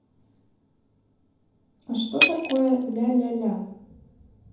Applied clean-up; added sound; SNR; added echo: none; Shatter; 2 dB; reverberation time 0.9 s.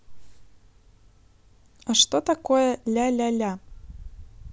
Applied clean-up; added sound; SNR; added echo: none; none; none; none.